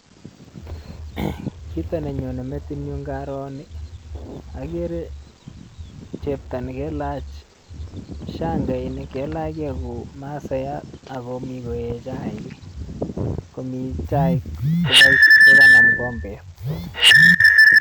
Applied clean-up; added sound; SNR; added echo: none; Bird vocalization, bird call, bird song; 18 dB; none.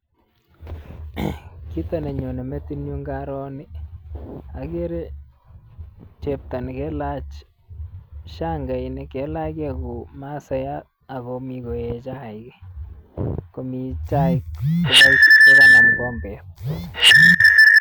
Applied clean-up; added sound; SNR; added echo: none; none; none; none.